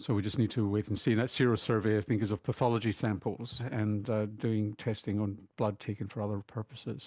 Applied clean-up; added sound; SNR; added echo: none; none; none; none.